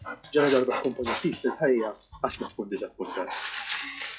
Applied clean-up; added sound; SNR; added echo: classical method log-MMSE.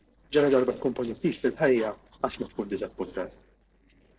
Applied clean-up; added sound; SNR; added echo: neural separator model SepFormer DNS4.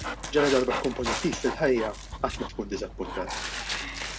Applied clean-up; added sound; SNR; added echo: none; Dog; 5 dB; none.